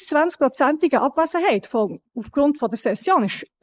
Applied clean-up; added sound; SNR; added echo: neural mask model Resemble Enhance denoiser.